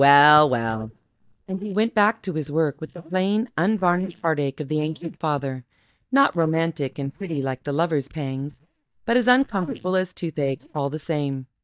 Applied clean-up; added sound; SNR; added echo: neural mask model DeepFilterNet 3.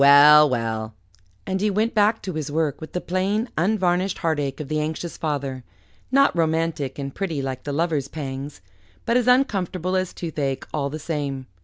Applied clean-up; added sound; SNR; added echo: none; none; none; none.